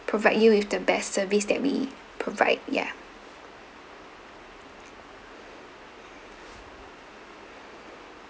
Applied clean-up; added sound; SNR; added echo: none; none; none; none.